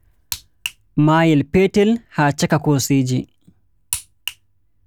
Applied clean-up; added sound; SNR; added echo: none; none; none; none.